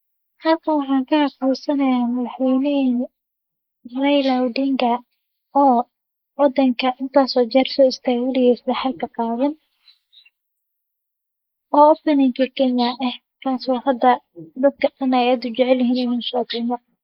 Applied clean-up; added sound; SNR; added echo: neural mask model Resemble Enhance denoiser.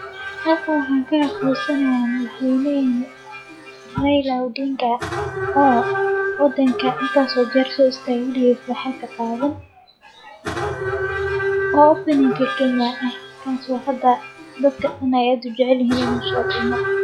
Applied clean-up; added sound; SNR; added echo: classical method log-MMSE.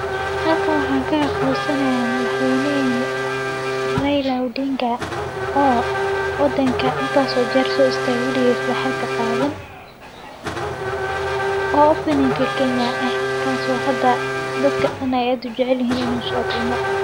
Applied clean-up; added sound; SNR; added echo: none; Race car, auto racing / Accelerating, revving, vroom; 2 dB; none.